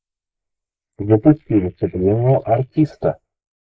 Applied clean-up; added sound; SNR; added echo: neural mask model Resemble Enhance denoiser.